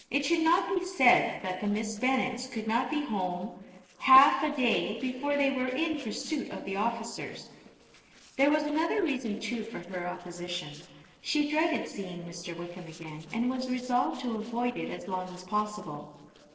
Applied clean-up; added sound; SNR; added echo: neural separator model SepFormer DNS4.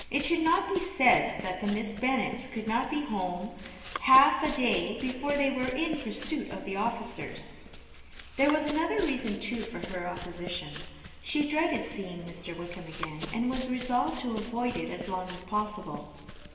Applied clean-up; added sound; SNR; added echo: none; Run; 13 dB; reverberation time 2.0 s.